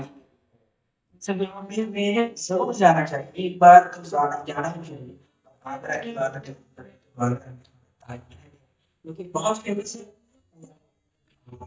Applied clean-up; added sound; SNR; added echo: neural mask model DeepFilterNet 3.